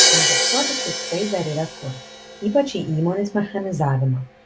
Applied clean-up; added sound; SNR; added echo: none; Crash cymbal; 0 dB; none.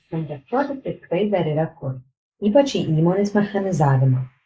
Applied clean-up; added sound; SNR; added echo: neural mask model Resemble Enhance denoiser.